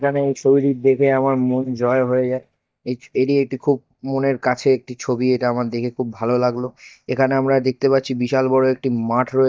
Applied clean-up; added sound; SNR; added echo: neural mask model DeepFilterNet 3.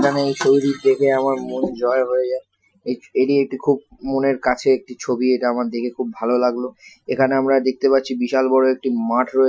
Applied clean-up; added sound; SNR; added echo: classical method Wiener filter.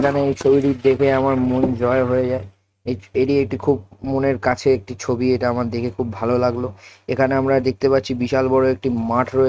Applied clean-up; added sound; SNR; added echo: neural mask model RNNoise.